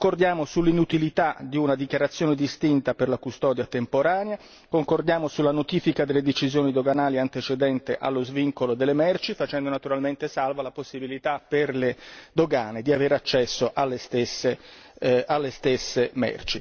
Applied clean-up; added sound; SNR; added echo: none; none; none; none.